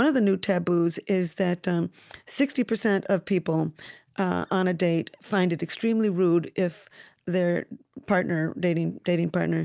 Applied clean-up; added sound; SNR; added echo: none; none; none; none.